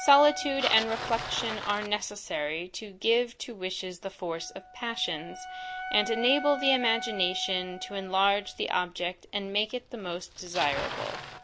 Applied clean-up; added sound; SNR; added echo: none; Bicycle + Wind instrument, woodwind instrument; 10 dB; none.